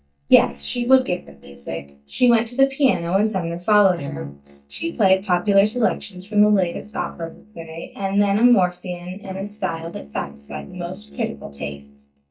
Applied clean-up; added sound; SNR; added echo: neural mask model DeepFilterNet 3.